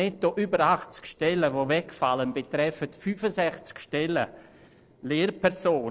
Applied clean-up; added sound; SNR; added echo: neural separator model SepFormer DNS4.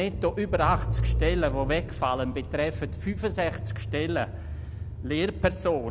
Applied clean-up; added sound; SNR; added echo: none; Engine / Car; 3 dB; none.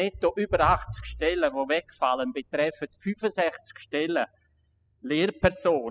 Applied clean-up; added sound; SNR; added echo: classical method spectral subtraction.